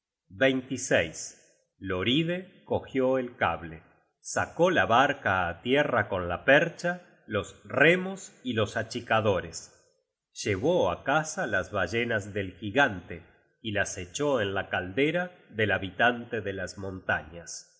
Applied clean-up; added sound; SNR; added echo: none; none; none; none.